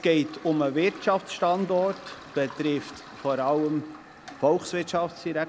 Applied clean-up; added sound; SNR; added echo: none; Toilet flush; 19 dB; none.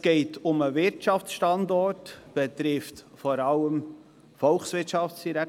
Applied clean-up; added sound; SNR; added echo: none; none; none; none.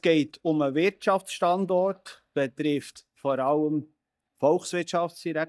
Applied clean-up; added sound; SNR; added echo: neural mask model DeepFilterNet 3.